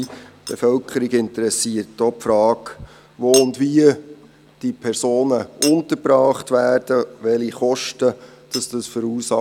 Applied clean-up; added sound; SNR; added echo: none; Chink, clink; 16 dB; none.